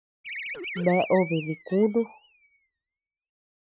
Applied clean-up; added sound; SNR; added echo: neural mask model RNNoise.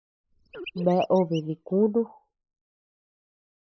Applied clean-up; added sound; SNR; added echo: neural mask model Resemble Enhance denoiser.